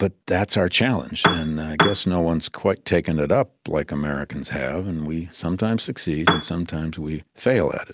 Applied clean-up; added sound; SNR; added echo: none; Piano; -3 dB; none.